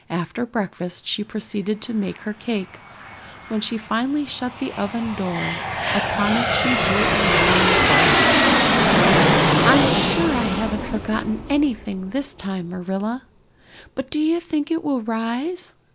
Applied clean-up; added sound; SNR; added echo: none; Aircraft; -3 dB; none.